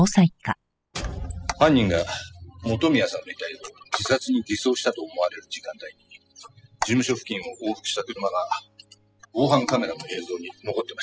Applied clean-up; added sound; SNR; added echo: classical method spectral subtraction.